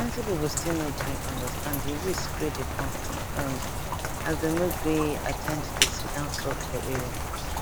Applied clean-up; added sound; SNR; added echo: none; Rain; -2 dB; none.